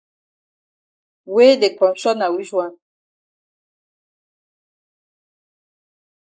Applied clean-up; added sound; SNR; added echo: neural mask model Resemble Enhance denoiser.